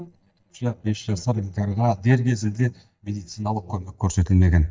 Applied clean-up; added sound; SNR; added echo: neural mask model DeepFilterNet 3.